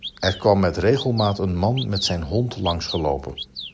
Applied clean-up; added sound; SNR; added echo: none; Bird vocalization, bird call, bird song; 14 dB; none.